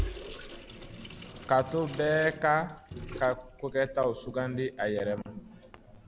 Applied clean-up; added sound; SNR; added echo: none; Sink (filling or washing) / Water tap, faucet; 12 dB; none.